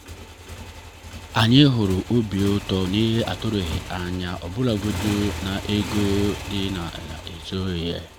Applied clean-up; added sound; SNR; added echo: none; Motorcycle; 11 dB; none.